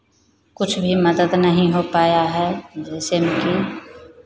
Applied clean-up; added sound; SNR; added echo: none; none; none; none.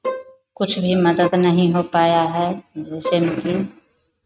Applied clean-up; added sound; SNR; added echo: neural mask model RNNoise.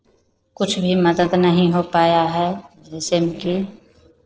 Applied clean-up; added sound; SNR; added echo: neural separator model SepFormer DNS4.